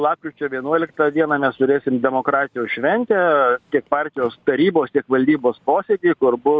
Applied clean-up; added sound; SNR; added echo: none; none; none; none.